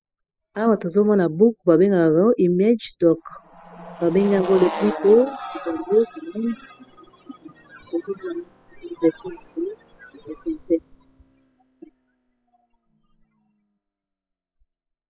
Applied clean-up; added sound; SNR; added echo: classical method spectral subtraction.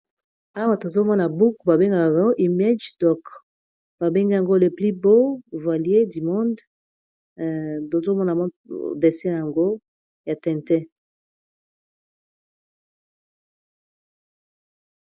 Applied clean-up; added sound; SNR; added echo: none; none; none; none.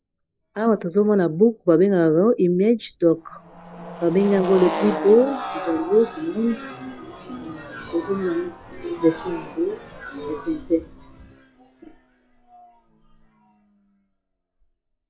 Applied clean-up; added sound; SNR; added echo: classical method log-MMSE.